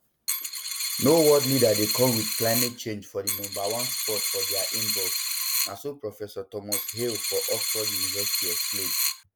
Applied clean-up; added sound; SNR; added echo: none; Coin (dropping); 0 dB; none.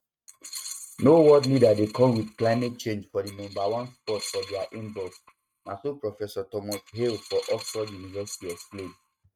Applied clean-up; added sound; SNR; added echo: neural mask model RNNoise.